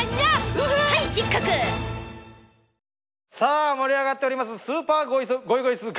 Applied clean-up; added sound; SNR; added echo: none; none; none; none.